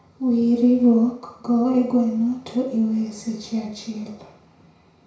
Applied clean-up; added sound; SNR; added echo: none; none; none; reverberation time 0.6 s.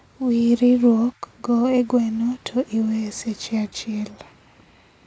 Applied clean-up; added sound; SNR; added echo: none; none; none; none.